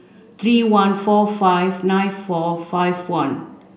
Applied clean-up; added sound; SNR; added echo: none; none; none; none.